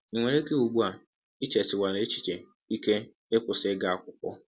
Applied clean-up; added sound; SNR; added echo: none; none; none; none.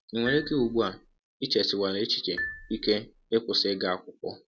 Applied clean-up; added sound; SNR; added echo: none; Marimba, xylophone; 12 dB; none.